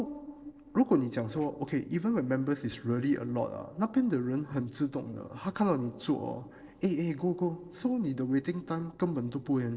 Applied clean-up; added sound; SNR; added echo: neural separator model SepFormer DNS4.